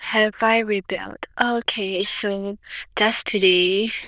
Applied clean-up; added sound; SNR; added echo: neural diffusion model UNIVERSE++.